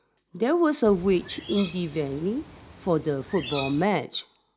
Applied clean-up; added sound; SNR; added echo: none; Bird; 14 dB; none.